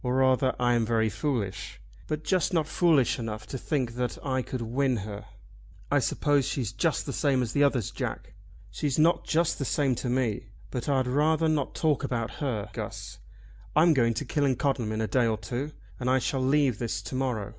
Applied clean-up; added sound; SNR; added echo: none; none; none; none.